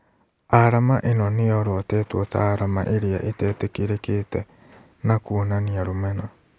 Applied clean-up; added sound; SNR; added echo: none; none; none; none.